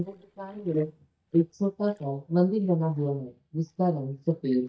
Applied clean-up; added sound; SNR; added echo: neural mask model DeepFilterNet 3.